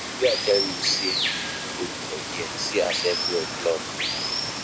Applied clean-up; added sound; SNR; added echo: none; Water; 0 dB; none.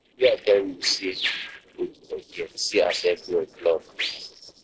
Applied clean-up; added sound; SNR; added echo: neural separator model SepFormer DNS4.